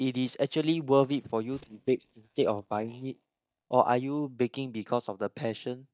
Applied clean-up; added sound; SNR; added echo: neural mask model DeepFilterNet 3.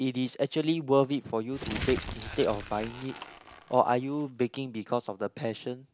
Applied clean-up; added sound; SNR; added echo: none; Crumpling, crinkling; 10 dB; none.